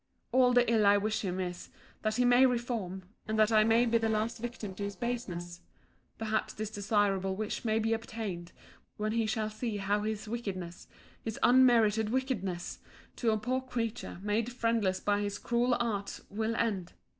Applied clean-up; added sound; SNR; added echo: neural separator model SepFormer DNS4.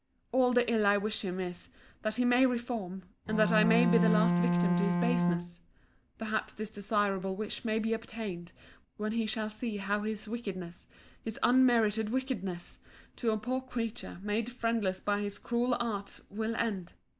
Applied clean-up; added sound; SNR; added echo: none; Bowed string instrument; -3 dB; none.